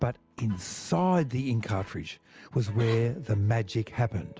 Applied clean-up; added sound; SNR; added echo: none; Cough; 16 dB; none.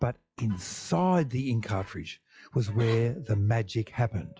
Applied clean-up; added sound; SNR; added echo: classical method log-MMSE.